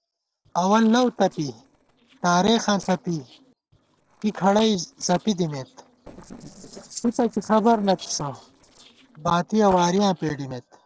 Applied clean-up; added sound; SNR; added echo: neural separator model SepFormer DNS4.